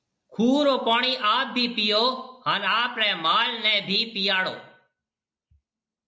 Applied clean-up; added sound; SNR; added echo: none; none; none; none.